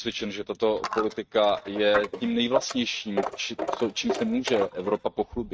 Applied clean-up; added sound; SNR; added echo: neural mask model RNNoise.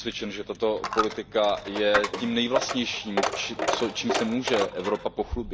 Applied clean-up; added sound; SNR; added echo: none; Coin (dropping); 3 dB; none.